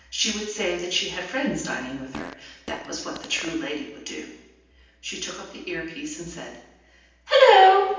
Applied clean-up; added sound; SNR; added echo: none; Fart; 16 dB; reverberation time 0.9 s.